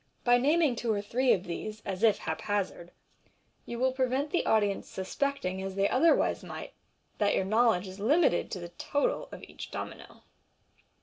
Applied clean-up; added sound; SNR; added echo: none; none; none; none.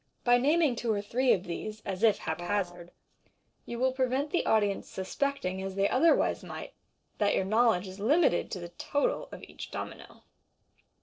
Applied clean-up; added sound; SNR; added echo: neural separator model SepFormer DNS4.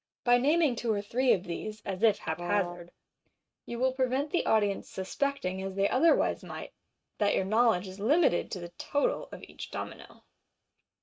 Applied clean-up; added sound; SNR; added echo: neural mask model RNNoise.